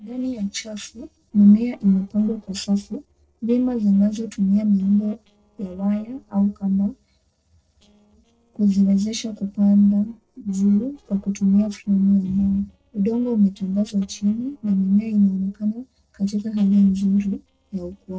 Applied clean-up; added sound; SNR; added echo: neural separator model SepFormer DNS4.